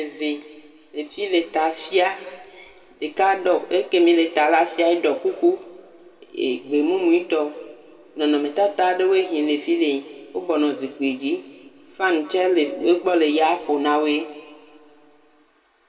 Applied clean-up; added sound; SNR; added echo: none; none; none; reverberation time 1.9 s.